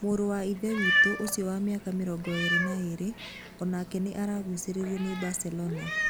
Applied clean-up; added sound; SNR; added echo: none; Meow; 2 dB; none.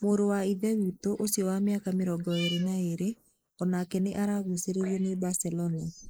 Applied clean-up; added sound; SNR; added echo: neural mask model Resemble Enhance denoiser.